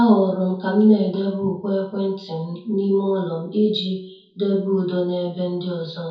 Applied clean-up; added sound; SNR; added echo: none; none; none; reverberation time 0.6 s.